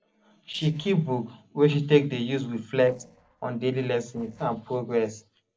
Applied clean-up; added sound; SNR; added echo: neural separator model SepFormer DNS4.